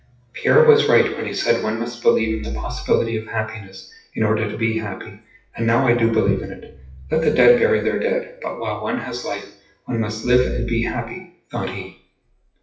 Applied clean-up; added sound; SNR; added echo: classical method WPE with log-MMSE.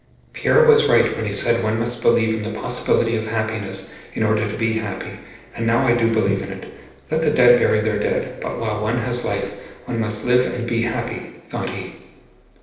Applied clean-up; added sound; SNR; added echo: neural separator model SepFormer DNS4.